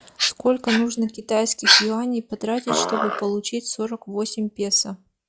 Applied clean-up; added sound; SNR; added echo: classical method log-MMSE.